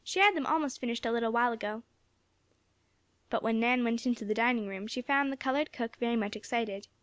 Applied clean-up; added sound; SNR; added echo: none; none; none; none.